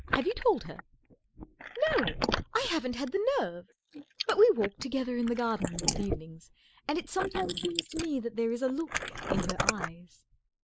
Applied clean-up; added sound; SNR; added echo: neural mask model Resemble Enhance denoiser.